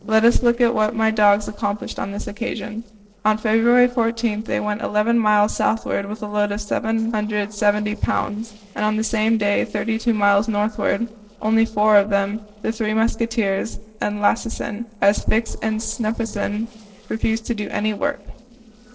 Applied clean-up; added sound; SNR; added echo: neural separator model SepFormer DNS4.